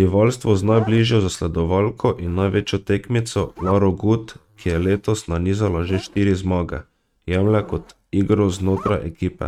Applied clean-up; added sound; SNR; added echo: neural mask model RNNoise.